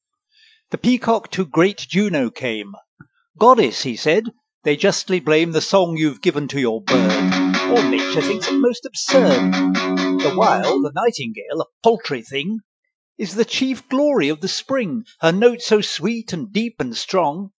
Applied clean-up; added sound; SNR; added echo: classical method Wiener filter.